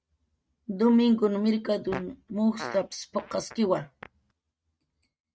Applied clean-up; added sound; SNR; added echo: neural mask model RNNoise.